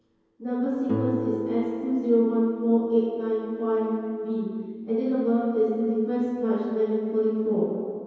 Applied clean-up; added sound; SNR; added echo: none; Guitar; 12 dB; reverberation time 2.2 s.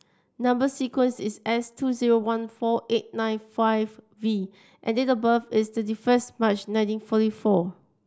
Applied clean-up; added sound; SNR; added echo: none; none; none; none.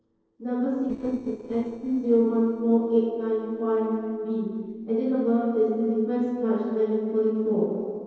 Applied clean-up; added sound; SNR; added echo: neural separator model SepFormer DNS4.